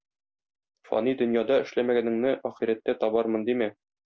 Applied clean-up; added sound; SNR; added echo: none; none; none; none.